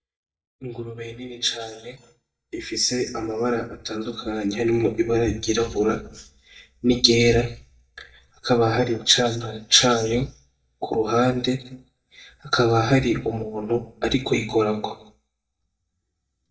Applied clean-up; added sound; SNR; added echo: neural mask model DeepFilterNet 3.